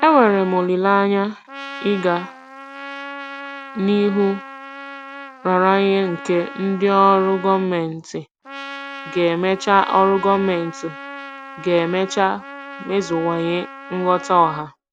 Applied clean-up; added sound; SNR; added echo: none; Trumpet; 15 dB; none.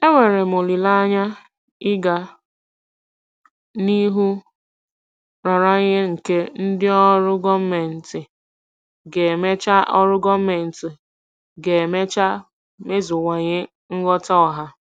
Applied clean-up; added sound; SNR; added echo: none; none; none; none.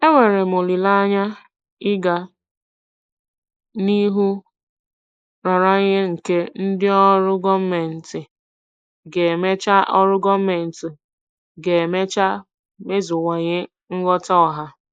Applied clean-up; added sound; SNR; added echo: neural mask model Resemble Enhance denoiser.